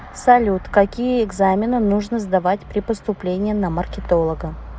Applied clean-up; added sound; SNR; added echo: none; none; none; none.